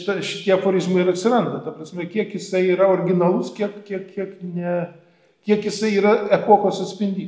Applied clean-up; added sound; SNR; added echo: none; none; none; none.